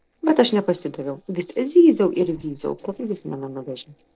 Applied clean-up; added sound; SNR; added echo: neural separator model SepFormer DNS4.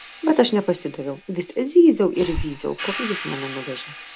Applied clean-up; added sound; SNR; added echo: none; Hi-hat + Breathing; 12 dB; none.